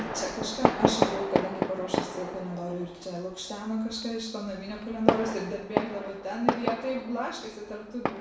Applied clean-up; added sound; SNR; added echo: none; Fireworks; -2 dB; reverberation time 0.7 s.